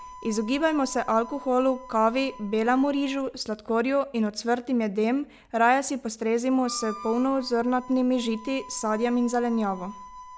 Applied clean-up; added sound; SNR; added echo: none; Harmonica; 19 dB; none.